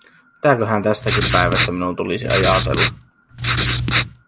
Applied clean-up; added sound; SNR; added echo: none; Writing; 0 dB; none.